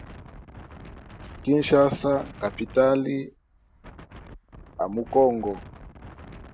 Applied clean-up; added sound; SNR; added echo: none; Wind; 18 dB; none.